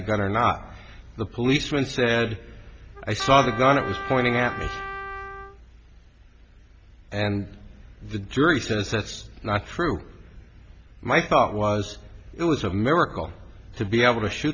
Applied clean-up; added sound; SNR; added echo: none; Trumpet; 10 dB; none.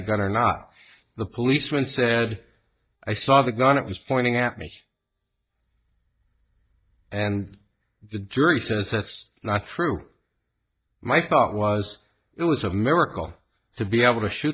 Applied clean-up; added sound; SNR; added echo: neural mask model DeepFilterNet 3.